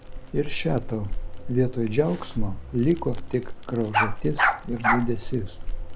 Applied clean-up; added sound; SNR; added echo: none; Bark + Crackle; 0 dB; none.